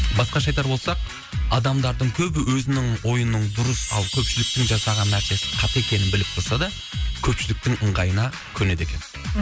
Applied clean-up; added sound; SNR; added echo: none; Chime; 10 dB; none.